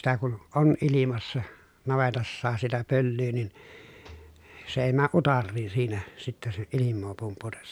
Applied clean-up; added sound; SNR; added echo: none; none; none; none.